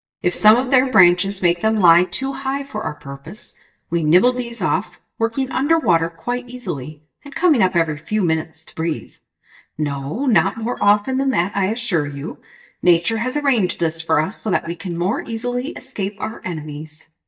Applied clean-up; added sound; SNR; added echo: neural mask model DeepFilterNet 3.